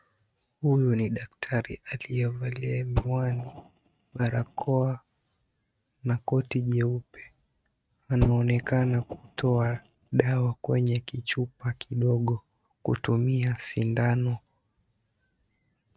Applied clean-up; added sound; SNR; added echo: neural mask model RNNoise.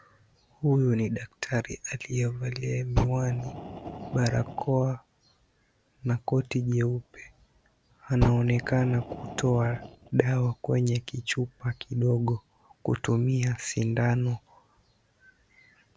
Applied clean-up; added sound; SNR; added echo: none; Fire; 7 dB; none.